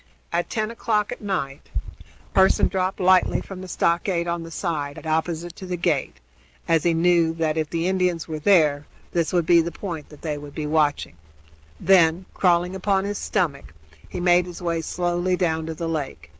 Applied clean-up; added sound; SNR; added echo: none; none; none; none.